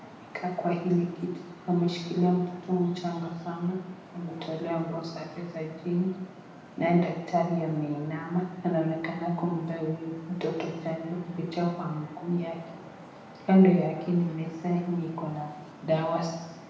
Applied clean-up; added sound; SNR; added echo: none; Traffic noise, roadway noise; 18 dB; reverberation time 0.9 s.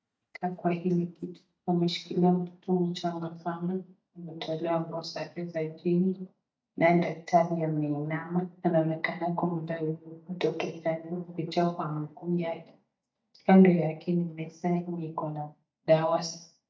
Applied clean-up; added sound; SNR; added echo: neural mask model DeepFilterNet 3.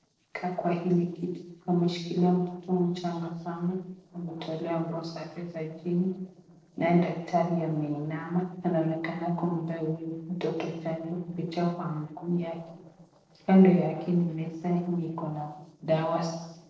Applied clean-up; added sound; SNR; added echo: neural separator model SepFormer DNS4.